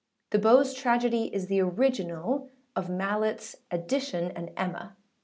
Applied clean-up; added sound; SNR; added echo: none; none; none; none.